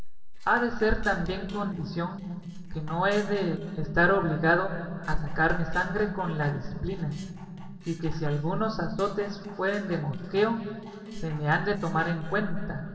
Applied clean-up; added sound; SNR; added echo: neural separator model SepFormer DNS4.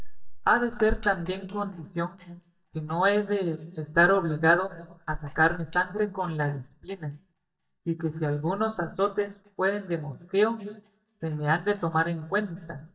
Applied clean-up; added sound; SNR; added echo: neural mask model DeepFilterNet 3.